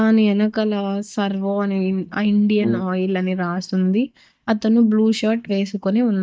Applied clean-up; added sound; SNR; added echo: neural mask model DeepFilterNet 3.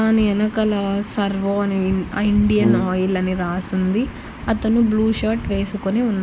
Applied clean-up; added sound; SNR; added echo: none; Brass instrument; 4 dB; none.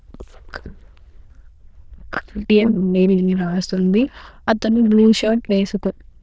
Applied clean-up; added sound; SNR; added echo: neural diffusion model UNIVERSE++.